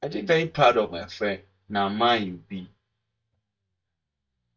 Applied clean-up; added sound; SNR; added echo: neural mask model DeepFilterNet 3.